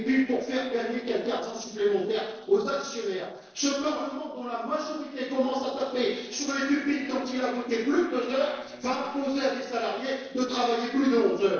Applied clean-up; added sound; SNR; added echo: neural separator model SepFormer DNS4.